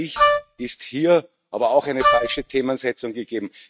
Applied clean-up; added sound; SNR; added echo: neural mask model RNNoise.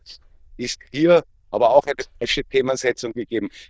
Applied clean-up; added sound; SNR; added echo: neural diffusion model UNIVERSE++.